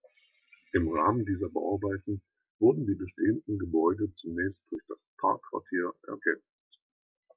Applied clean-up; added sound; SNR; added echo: none; none; none; none.